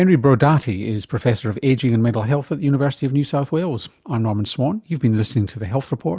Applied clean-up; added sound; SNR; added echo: none; none; none; none.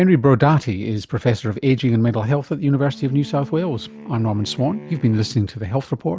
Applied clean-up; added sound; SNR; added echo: none; Wind instrument, woodwind instrument; 20 dB; none.